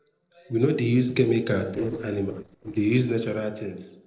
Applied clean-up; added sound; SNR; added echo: neural separator model SepFormer DNS4.